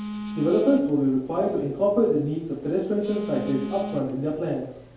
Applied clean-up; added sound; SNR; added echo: none; Telephone; 12 dB; reverberation time 2.4 s.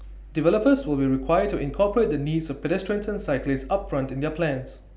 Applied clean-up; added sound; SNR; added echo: none; none; none; none.